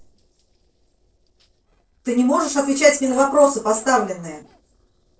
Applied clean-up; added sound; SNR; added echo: neural separator model SepFormer DNS4.